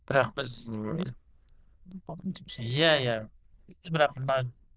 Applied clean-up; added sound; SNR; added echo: neural diffusion model UNIVERSE++.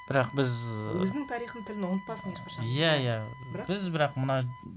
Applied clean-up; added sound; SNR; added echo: none; Wind instrument, woodwind instrument; 17 dB; none.